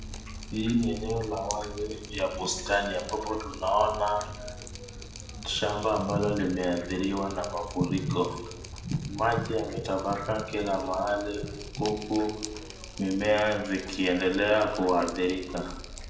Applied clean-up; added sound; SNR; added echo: none; Drip; 12 dB; reverberation time 0.9 s.